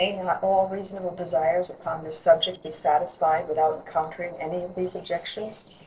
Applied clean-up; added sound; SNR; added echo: neural separator model SepFormer DNS4.